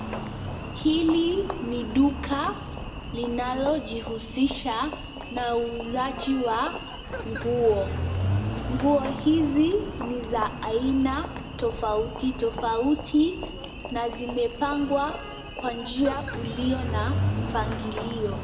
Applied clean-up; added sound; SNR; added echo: none; Engine; 6 dB; reverberation time 1.3 s.